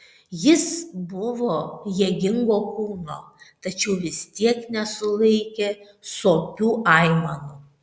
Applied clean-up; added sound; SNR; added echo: none; none; none; none.